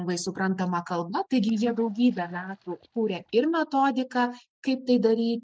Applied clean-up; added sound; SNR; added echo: neural mask model DeepFilterNet 3.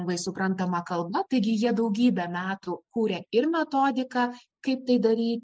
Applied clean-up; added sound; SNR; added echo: none; none; none; none.